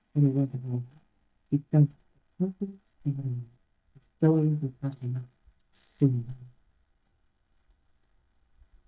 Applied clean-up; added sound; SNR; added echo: neural mask model DeepFilterNet 3.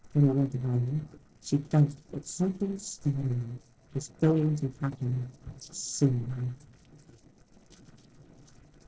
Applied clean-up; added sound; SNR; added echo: neural separator model SepFormer DNS4.